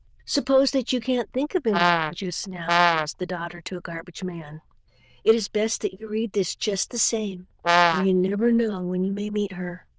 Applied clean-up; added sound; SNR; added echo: neural diffusion model UNIVERSE++.